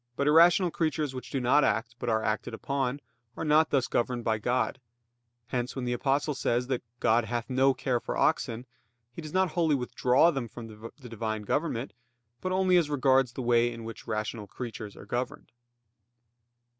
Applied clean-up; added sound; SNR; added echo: none; none; none; none.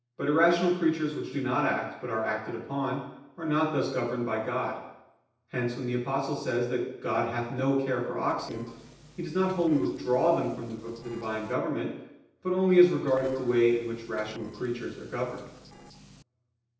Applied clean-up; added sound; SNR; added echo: neural separator model SepFormer DNS4.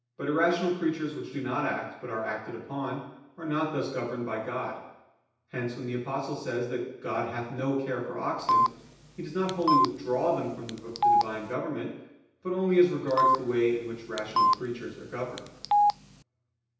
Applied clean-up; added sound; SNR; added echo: none; Telephone; -3 dB; reverberation time 0.9 s.